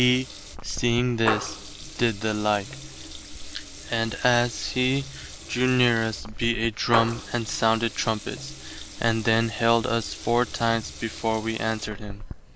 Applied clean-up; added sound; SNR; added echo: none; Water tap, faucet / Liquid; 10 dB; none.